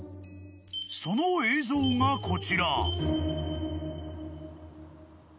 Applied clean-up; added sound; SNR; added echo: none; none; none; none.